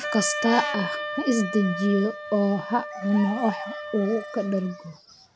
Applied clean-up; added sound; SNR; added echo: none; Brass instrument + Wind instrument, woodwind instrument; 8 dB; none.